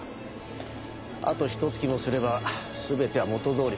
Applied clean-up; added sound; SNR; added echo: none; none; none; none.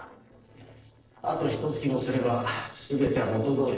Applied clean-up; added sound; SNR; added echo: neural separator model SepFormer DNS4.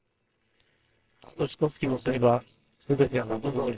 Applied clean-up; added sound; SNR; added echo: neural separator model SepFormer WHAMR!.